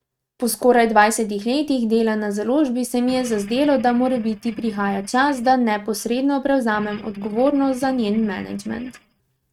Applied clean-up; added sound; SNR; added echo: neural mask model RNNoise.